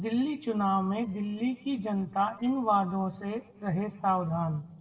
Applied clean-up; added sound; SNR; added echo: neural separator model SepFormer DNS4.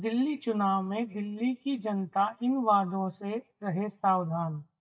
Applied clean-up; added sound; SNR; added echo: neural mask model DeepFilterNet 3.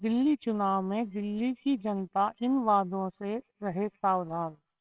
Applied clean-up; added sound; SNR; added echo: neural separator model SepFormer WHAMR!.